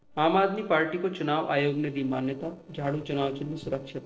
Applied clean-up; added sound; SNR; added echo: neural separator model SepFormer DNS4.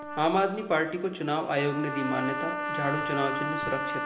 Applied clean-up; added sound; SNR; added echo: none; Trumpet; 4 dB; reverberation time 0.9 s.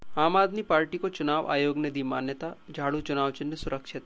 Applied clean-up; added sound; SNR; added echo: none; none; none; none.